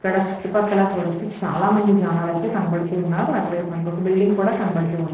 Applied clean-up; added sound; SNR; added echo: neural separator model SepFormer DNS4.